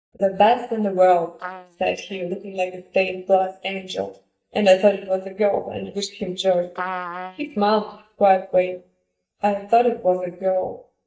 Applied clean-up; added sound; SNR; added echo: neural mask model DeepFilterNet 3.